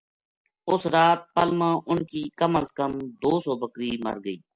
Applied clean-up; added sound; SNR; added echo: none; Cowbell; 20 dB; none.